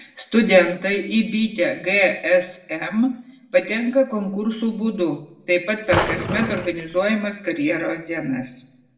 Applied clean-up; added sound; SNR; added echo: none; Drawer open or close; 4 dB; reverberation time 0.6 s.